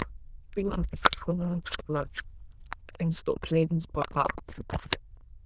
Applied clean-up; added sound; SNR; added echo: neural diffusion model UNIVERSE++.